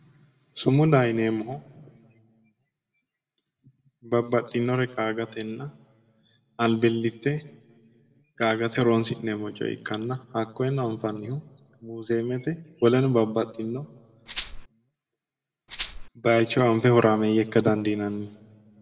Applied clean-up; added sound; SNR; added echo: none; Rattle (instrument); -4 dB; reverberation time 0.9 s.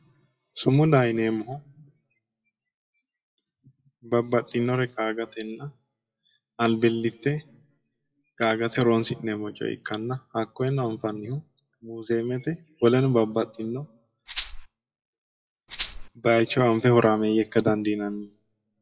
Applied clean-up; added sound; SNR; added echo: classical method WPE with log-MMSE.